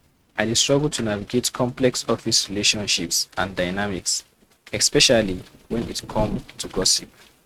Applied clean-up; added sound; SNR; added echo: neural mask model RNNoise.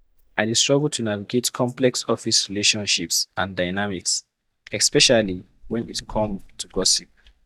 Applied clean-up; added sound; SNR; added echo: neural mask model DeepFilterNet 3.